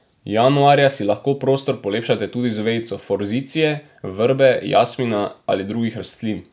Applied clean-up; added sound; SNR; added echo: none; none; none; none.